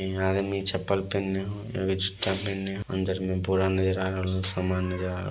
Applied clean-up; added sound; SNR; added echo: none; none; none; none.